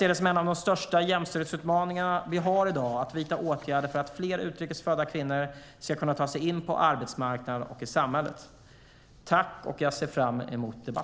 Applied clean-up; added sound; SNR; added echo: none; none; none; none.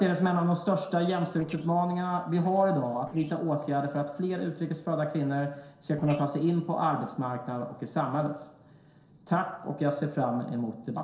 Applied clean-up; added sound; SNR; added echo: neural separator model SepFormer DNS4.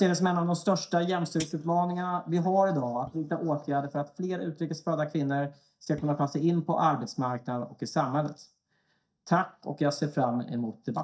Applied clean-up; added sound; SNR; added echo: neural mask model DeepFilterNet 3.